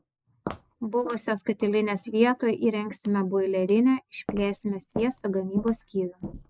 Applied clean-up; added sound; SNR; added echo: neural mask model Resemble Enhance denoiser.